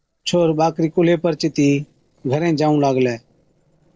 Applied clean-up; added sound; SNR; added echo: neural separator model SepFormer DNS4.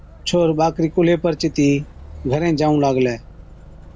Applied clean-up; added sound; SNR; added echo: none; Motor vehicle (road); 20 dB; none.